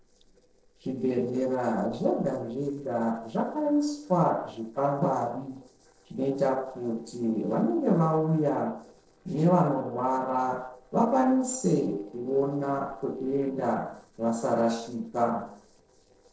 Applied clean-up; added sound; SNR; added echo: neural separator model SepFormer DNS4.